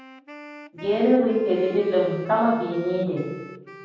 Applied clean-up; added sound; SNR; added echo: none; Wind instrument, woodwind instrument; 20 dB; reverberation time 1.2 s.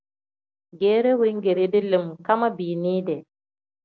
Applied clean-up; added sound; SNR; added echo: none; none; none; none.